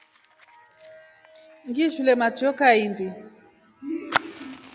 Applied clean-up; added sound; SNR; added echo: none; Fire; 12 dB; none.